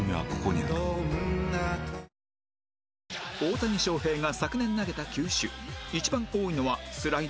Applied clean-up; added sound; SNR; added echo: none; none; none; none.